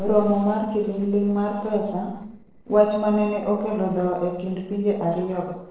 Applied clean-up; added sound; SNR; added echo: neural separator model SepFormer DNS4.